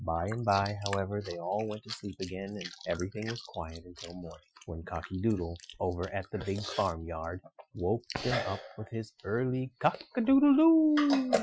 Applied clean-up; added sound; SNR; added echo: classical method Wiener filter.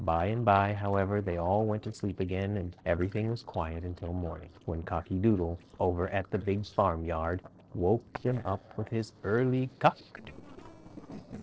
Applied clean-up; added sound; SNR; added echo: neural separator model SepFormer DNS4.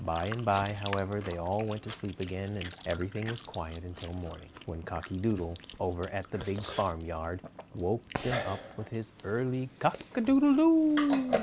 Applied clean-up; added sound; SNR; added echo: none; Chewing, mastication; 10 dB; none.